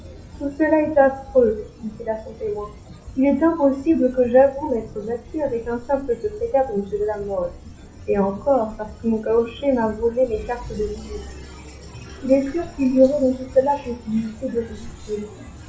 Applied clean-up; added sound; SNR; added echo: classical method WPE with log-MMSE.